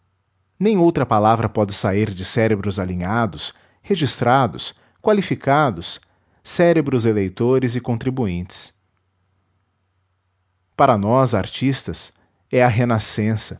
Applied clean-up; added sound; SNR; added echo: none; none; none; none.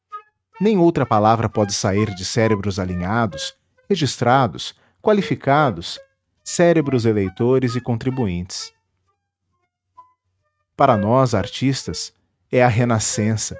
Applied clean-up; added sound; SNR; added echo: neural mask model RNNoise.